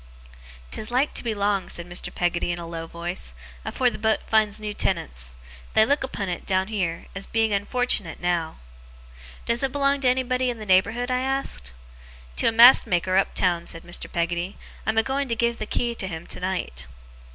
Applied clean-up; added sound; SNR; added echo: none; none; none; none.